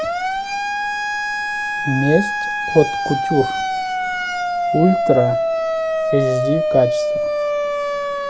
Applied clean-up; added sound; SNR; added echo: none; Siren; -1 dB; none.